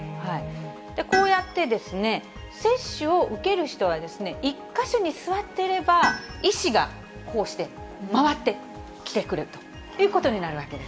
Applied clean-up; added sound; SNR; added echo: none; Tools; 12 dB; none.